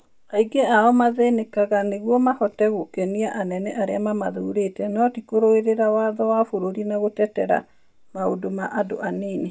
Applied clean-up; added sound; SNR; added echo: none; none; none; none.